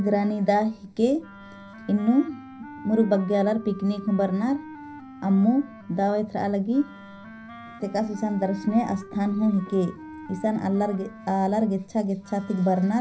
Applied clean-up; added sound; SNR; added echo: none; Wind instrument, woodwind instrument; 18 dB; reverberation time 0.5 s.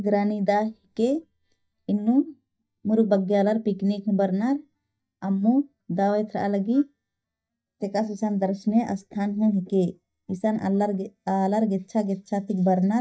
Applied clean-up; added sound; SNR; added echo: neural mask model DeepFilterNet 3.